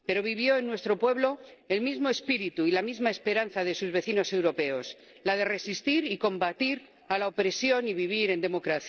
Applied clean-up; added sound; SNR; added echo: neural separator model SepFormer DNS4.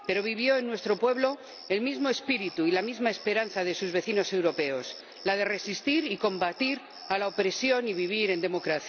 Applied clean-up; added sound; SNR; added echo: none; Cricket; 18 dB; none.